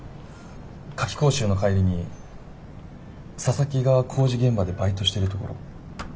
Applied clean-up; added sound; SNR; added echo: none; Squeak; 19 dB; none.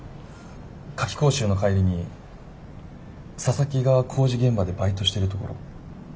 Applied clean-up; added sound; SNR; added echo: none; none; none; none.